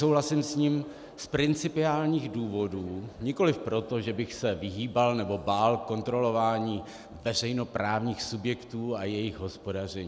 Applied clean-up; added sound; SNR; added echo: none; none; none; none.